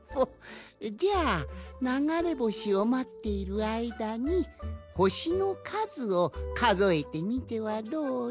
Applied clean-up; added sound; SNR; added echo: none; none; none; none.